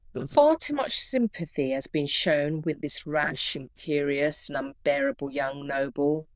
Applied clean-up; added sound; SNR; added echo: neural diffusion model UNIVERSE++.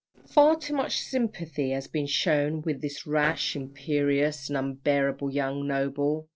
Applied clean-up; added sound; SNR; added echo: neural separator model SepFormer DNS4.